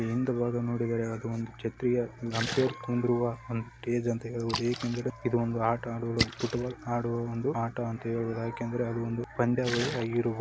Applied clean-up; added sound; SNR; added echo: none; Splash, splatter; 11 dB; none.